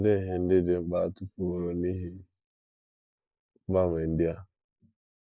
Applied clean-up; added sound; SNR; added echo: neural mask model Resemble Enhance denoiser.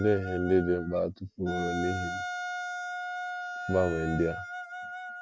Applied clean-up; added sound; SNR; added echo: none; Wind instrument, woodwind instrument; 6 dB; none.